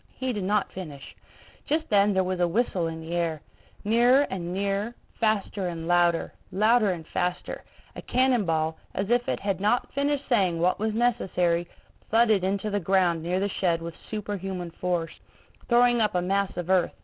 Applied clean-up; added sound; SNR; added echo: none; none; none; none.